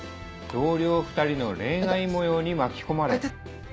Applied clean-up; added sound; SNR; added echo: none; none; none; none.